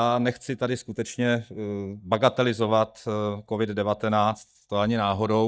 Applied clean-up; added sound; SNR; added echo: neural mask model DeepFilterNet 3.